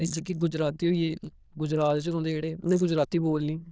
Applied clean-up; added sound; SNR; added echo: neural diffusion model UNIVERSE++.